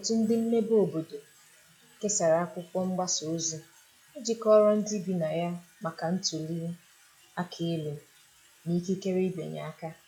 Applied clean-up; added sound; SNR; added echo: classical method log-MMSE.